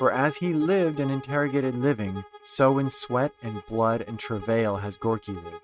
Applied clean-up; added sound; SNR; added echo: neural mask model RNNoise.